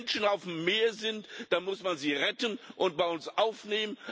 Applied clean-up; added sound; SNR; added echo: none; none; none; none.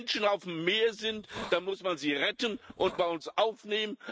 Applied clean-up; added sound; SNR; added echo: neural mask model RNNoise.